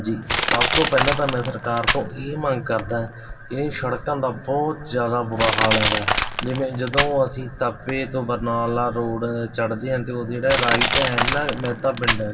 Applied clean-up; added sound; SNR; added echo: none; Crushing; 2 dB; reverberation time 2.2 s.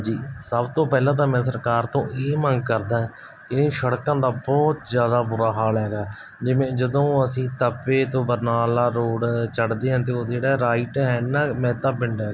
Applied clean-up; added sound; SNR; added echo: none; none; none; none.